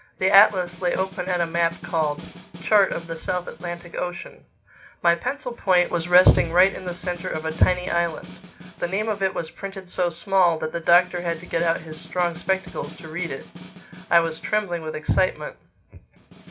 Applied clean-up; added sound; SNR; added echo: none; Snare drum; 18 dB; reverberation time 0.2 s.